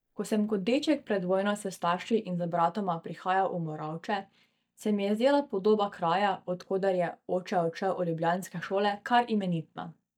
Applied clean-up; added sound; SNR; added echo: neural mask model DeepFilterNet 3.